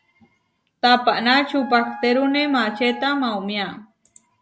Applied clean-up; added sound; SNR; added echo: none; Wind instrument, woodwind instrument; 16 dB; none.